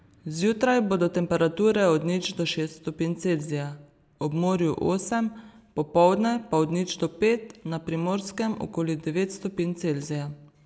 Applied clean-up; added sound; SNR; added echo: none; none; none; none.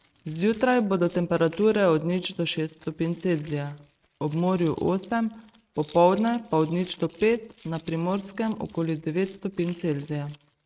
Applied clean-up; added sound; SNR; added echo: neural mask model RNNoise.